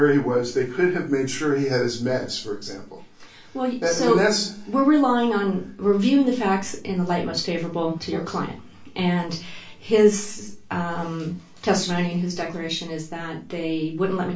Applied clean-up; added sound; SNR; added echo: none; none; none; reverberation time 0.2 s.